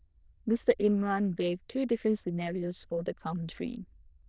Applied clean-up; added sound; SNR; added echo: neural diffusion model UNIVERSE++.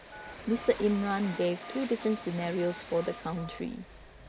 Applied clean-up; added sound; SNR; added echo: none; Telephone + Train; 13 dB; none.